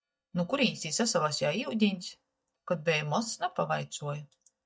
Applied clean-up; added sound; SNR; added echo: neural mask model DeepFilterNet 3.